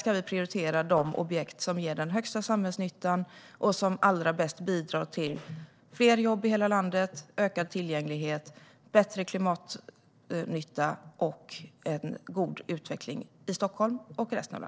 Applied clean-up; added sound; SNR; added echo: neural separator model SepFormer DNS4.